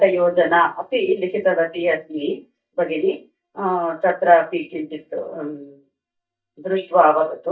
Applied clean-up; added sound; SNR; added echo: neural mask model DeepFilterNet 3.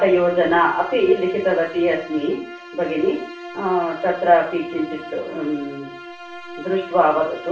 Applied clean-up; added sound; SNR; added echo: none; Bowed string instrument; 15 dB; reverberation time 0.3 s.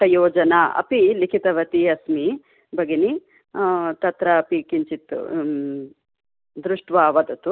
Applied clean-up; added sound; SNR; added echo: none; none; none; none.